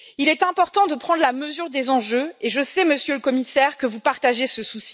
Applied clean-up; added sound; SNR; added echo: none; none; none; none.